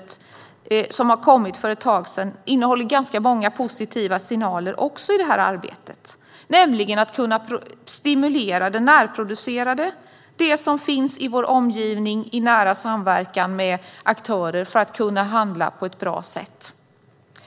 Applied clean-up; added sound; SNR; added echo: none; none; none; none.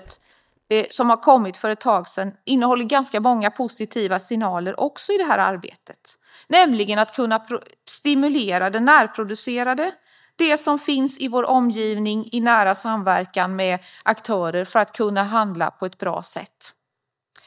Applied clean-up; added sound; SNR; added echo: neural mask model DeepFilterNet 3.